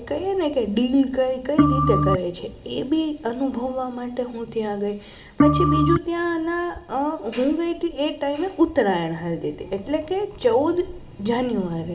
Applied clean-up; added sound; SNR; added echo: none; Organ; -3 dB; reverberation time 2.0 s.